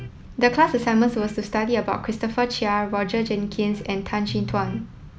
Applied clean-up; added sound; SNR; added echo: none; Electric guitar; 16 dB; none.